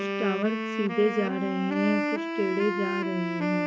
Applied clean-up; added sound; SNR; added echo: none; Wind instrument, woodwind instrument; 1 dB; none.